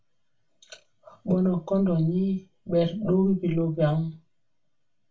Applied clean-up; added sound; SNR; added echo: none; none; none; reverberation time 0.2 s.